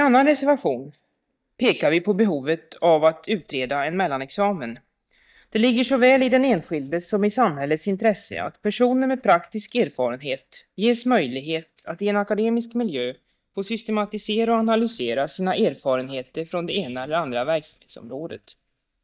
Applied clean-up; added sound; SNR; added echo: neural mask model DeepFilterNet 3.